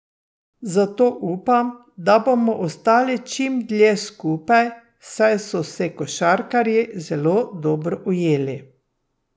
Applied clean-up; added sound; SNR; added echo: none; none; none; none.